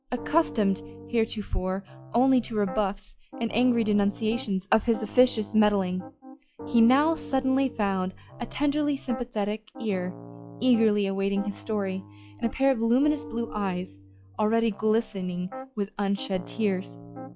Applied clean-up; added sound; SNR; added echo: classical method log-MMSE.